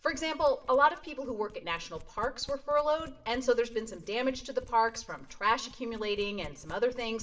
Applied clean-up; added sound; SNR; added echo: none; Domestic sounds, home sounds; 19 dB; reverberation time 0.6 s.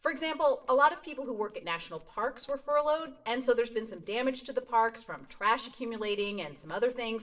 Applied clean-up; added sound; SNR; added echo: neural separator model SepFormer DNS4.